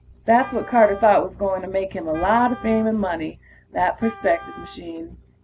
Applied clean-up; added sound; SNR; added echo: none; Wind instrument, woodwind instrument; 19 dB; none.